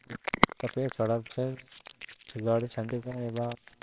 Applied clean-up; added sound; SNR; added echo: neural separator model SepFormer WHAMR!.